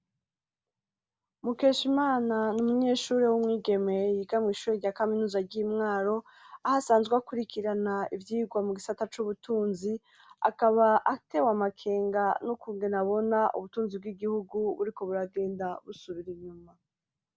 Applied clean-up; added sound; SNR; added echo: none; none; none; none.